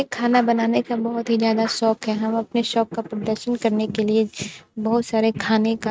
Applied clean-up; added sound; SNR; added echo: neural mask model RNNoise.